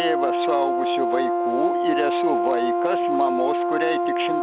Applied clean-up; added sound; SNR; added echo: none; Brass instrument; -4 dB; none.